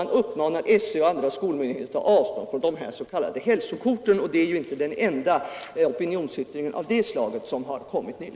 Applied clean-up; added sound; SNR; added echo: none; none; none; none.